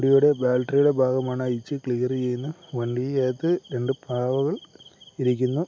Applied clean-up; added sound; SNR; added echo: none; none; none; none.